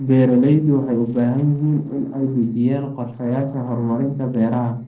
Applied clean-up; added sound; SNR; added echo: neural separator model SepFormer DNS4.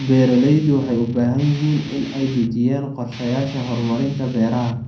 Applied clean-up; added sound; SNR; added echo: none; Guitar; 14 dB; reverberation time 0.5 s.